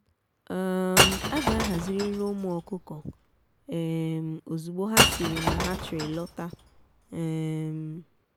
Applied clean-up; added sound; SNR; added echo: none; Shatter / Crushing; -2 dB; none.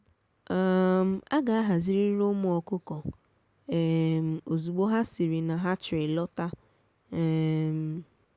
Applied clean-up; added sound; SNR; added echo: none; none; none; none.